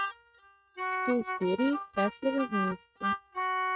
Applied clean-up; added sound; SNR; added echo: neural mask model RNNoise.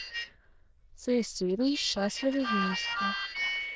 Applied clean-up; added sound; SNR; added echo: neural diffusion model UNIVERSE++.